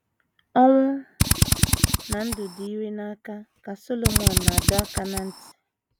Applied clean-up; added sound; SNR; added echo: none; Drill; -4 dB; none.